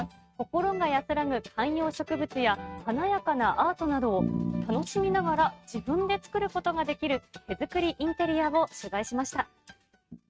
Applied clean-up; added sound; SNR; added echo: neural mask model RNNoise.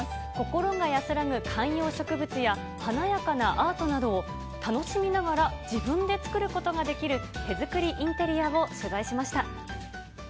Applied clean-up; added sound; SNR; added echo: none; none; none; none.